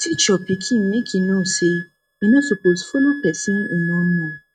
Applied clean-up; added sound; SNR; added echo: neural mask model RNNoise.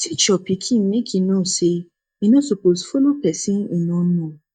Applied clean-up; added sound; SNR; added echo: neural mask model DeepFilterNet 3.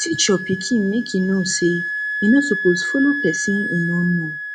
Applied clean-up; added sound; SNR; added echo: none; Wind instrument, woodwind instrument; 6 dB; none.